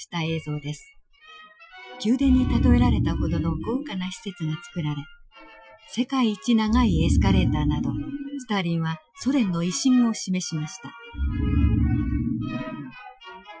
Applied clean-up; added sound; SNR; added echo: classical method Wiener filter.